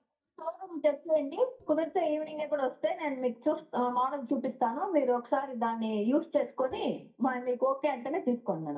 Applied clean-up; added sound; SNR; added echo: neural mask model DeepFilterNet 3.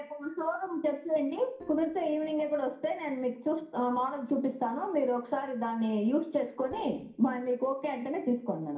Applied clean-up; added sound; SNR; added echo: neural separator model SepFormer DNS4.